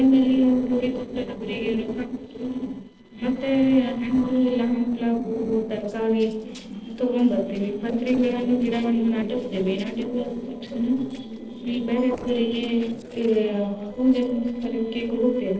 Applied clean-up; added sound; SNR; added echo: neural separator model SepFormer DNS4.